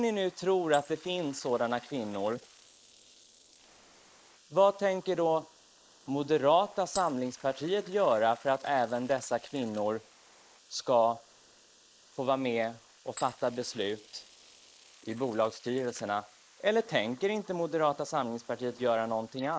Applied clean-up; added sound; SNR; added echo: neural mask model Resemble Enhance denoiser.